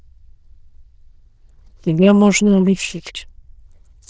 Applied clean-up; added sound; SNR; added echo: neural diffusion model UNIVERSE++.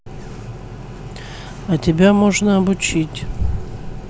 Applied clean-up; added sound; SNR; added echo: none; none; none; none.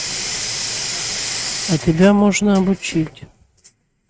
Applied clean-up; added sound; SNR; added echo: neural mask model RNNoise.